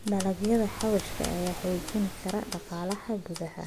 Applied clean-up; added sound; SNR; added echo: none; Waves, surf + Typewriter; 10 dB; none.